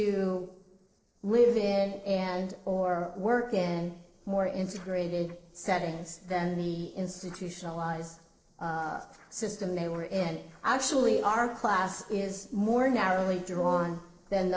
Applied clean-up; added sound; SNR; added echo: neural separator model SepFormer DNS4.